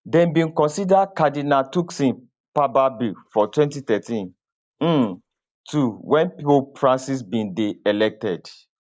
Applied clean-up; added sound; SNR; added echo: neural mask model Resemble Enhance denoiser.